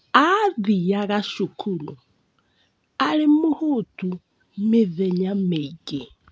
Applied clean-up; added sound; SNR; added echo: none; none; none; none.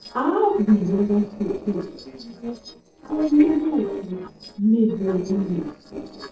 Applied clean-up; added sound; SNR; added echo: neural separator model SepFormer DNS4.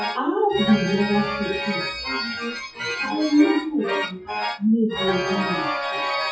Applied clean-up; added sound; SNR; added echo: classical method WPE with log-MMSE.